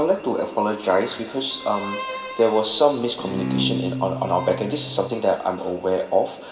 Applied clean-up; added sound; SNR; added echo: none; Bowed string instrument; 7 dB; reverberation time 1.7 s.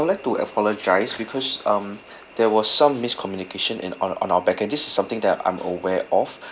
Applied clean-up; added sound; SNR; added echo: none; none; none; none.